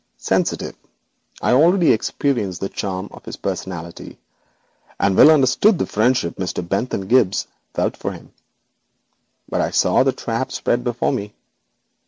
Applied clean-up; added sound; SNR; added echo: none; none; none; none.